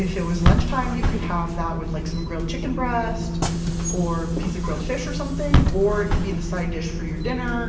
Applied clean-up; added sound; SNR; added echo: none; Bus / Engine; -4 dB; reverberation time 0.7 s.